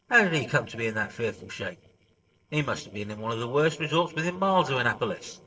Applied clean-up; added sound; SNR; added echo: neural separator model SepFormer DNS4.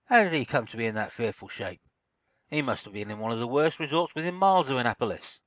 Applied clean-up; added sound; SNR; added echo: none; none; none; none.